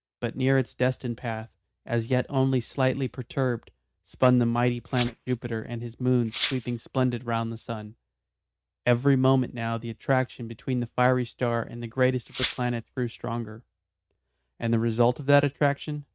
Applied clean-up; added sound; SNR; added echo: neural mask model RNNoise.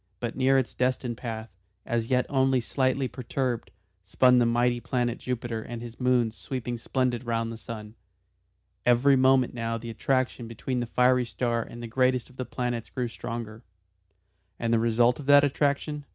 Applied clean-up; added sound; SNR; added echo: none; none; none; none.